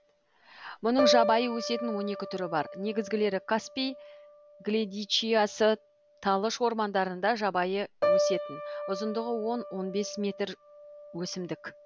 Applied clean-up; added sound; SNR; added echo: none; Piano; 5 dB; none.